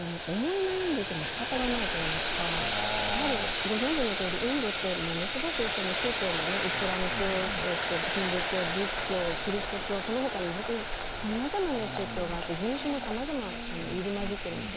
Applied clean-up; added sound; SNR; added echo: none; Boiling; 0 dB; none.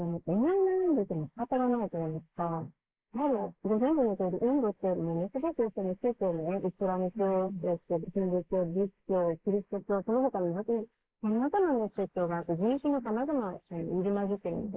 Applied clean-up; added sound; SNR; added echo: neural mask model Resemble Enhance denoiser.